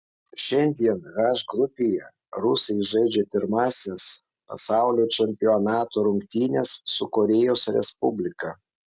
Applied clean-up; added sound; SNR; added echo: none; none; none; none.